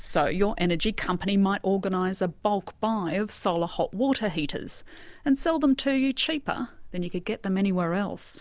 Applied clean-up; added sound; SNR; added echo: none; Wind; 13 dB; none.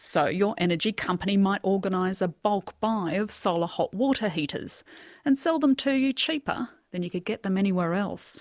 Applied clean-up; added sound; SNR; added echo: none; none; none; none.